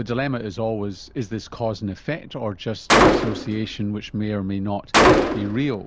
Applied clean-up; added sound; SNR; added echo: none; Gunshot, gunfire; -4 dB; none.